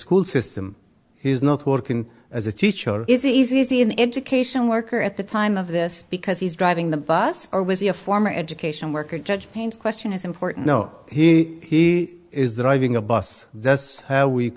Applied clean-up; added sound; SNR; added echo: none; none; none; none.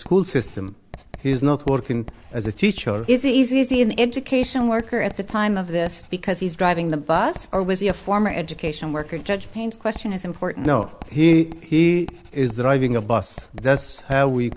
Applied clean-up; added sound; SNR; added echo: none; Writing; 18 dB; none.